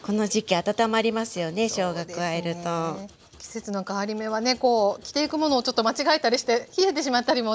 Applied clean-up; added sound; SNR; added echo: none; none; none; none.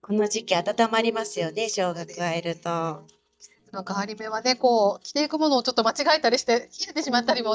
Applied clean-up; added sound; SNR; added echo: neural mask model DeepFilterNet 3.